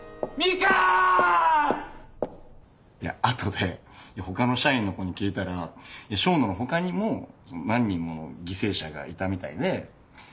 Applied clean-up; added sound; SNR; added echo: none; none; none; none.